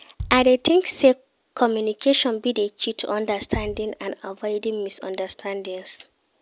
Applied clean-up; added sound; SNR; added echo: none; Bass drum; 18 dB; none.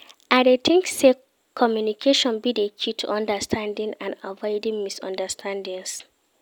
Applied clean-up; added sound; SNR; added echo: none; none; none; none.